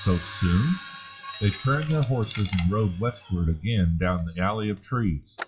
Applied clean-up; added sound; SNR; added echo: classical method WPE with log-MMSE.